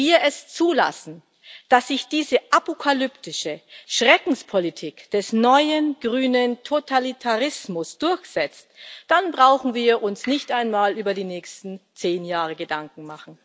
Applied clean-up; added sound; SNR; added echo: none; none; none; none.